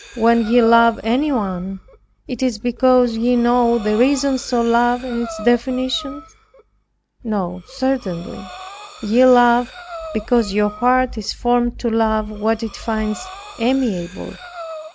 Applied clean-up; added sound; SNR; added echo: none; Breathing; 18 dB; none.